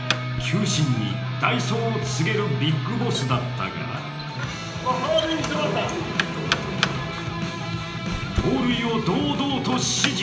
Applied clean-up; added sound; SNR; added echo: none; Knock; 10 dB; reverberation time 0.9 s.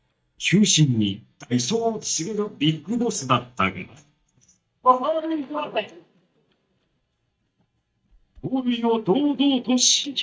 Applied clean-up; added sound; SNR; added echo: neural mask model DeepFilterNet 3.